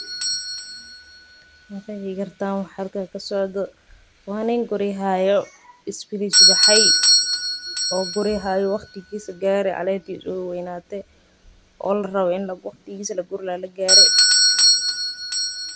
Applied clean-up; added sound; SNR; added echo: none; Doorbell; -4 dB; none.